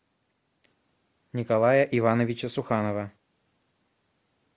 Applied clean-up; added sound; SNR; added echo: none; none; none; none.